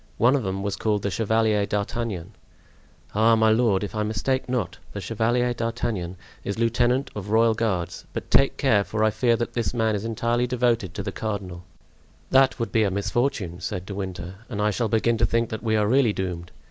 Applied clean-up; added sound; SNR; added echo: none; none; none; none.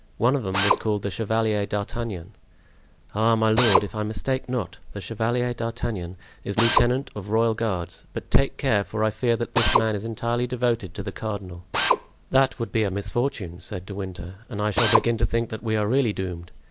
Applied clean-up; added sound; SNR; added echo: none; Drill; 4 dB; none.